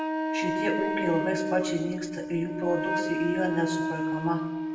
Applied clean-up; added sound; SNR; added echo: none; Wind instrument, woodwind instrument; 0 dB; reverberation time 1.0 s.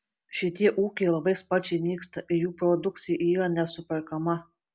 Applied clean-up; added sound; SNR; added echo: none; none; none; none.